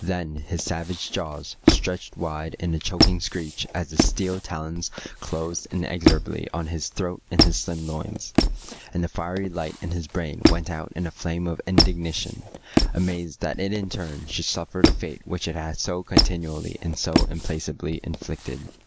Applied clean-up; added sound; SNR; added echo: none; Squeak; -2 dB; none.